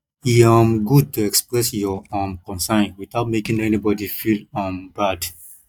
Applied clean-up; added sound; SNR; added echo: neural mask model DeepFilterNet 3.